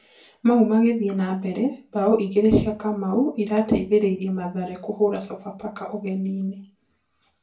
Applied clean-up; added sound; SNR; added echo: none; none; none; reverberation time 0.3 s.